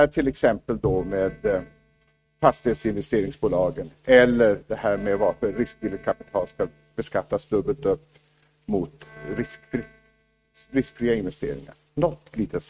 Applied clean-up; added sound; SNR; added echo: neural mask model RNNoise.